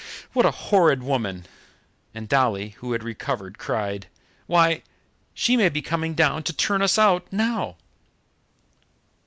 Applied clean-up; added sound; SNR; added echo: none; none; none; none.